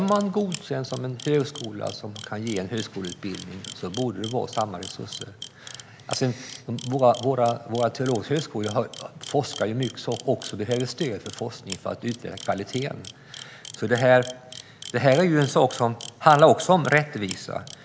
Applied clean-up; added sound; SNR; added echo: none; Camera; 17 dB; none.